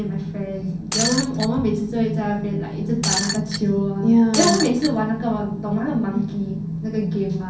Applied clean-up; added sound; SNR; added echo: none; Shatter; 4 dB; reverberation time 0.3 s.